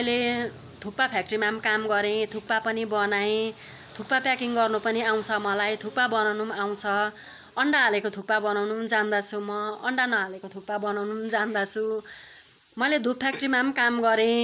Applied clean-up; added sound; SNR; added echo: none; none; none; none.